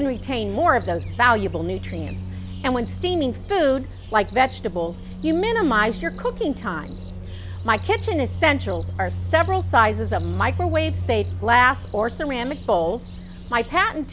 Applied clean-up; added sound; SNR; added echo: none; Cricket; 8 dB; none.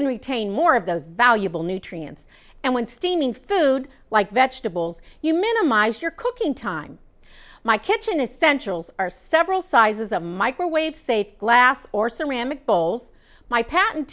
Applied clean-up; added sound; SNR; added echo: none; none; none; none.